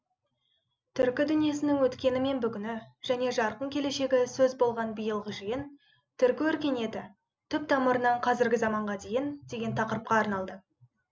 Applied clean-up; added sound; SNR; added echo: none; none; none; none.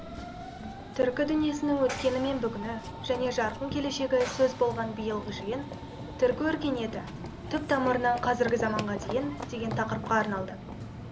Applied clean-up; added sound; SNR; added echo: none; Run / Train; 9 dB; none.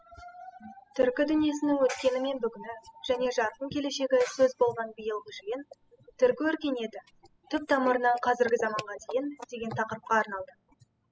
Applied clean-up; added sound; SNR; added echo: classical method spectral subtraction.